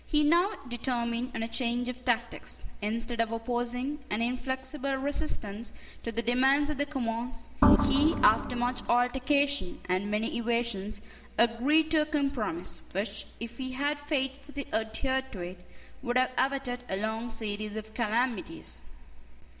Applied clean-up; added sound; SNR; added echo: none; Organ; -3 dB; reverberation time 2.1 s.